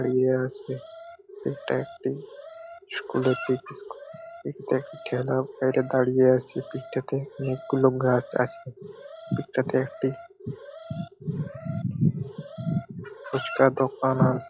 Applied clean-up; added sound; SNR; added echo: classical method log-MMSE.